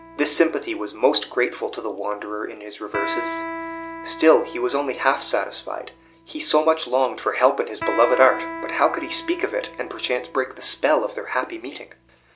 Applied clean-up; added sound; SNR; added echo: none; Electric guitar; 12 dB; none.